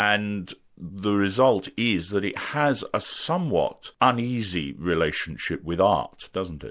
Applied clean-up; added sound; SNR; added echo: none; none; none; none.